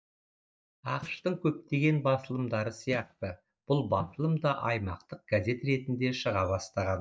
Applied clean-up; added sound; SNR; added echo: neural mask model DeepFilterNet 3.